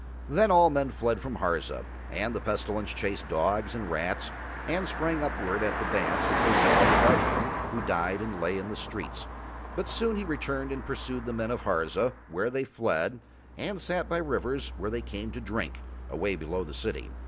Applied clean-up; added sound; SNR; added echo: none; Car passing by; 2 dB; none.